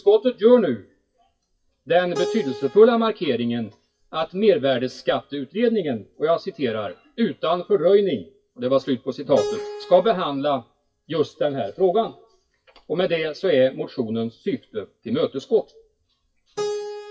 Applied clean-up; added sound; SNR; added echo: classical method WPE with log-MMSE.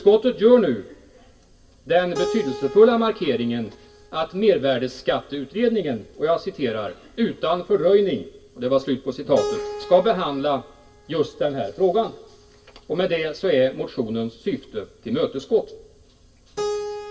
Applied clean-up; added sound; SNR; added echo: none; Keyboard (musical); 15 dB; reverberation time 0.1 s.